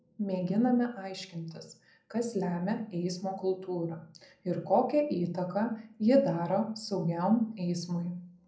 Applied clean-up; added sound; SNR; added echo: none; none; none; reverberation time 0.6 s.